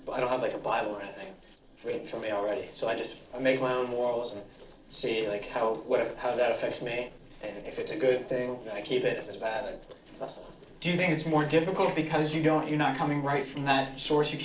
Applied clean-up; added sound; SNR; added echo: neural separator model SepFormer DNS4.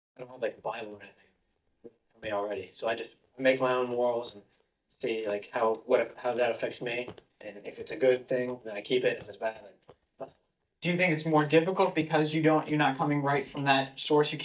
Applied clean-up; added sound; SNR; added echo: neural mask model DeepFilterNet 3.